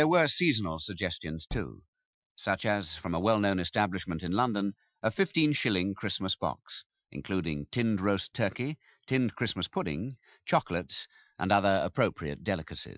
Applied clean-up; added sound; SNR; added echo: classical method Wiener filter.